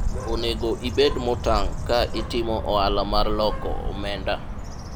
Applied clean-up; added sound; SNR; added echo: none; Bird; 2 dB; none.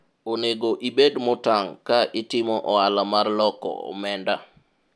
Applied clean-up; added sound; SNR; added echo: none; none; none; none.